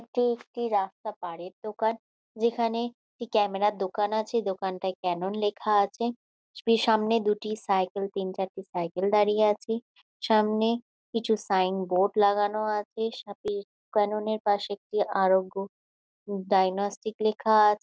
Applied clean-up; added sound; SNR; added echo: none; none; none; none.